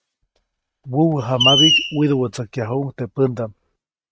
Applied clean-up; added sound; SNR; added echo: neural mask model RNNoise.